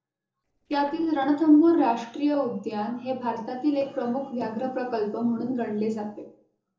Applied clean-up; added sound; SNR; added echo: neural separator model SepFormer DNS4.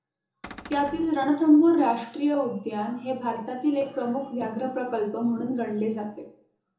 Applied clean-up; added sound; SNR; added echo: none; Cupboard open or close; 16 dB; reverberation time 0.6 s.